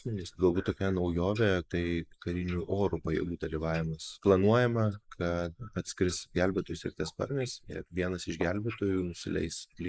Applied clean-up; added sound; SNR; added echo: neural mask model Resemble Enhance denoiser.